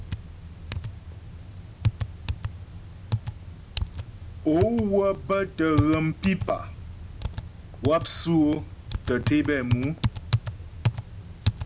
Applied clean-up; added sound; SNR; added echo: none; Typing; 2 dB; none.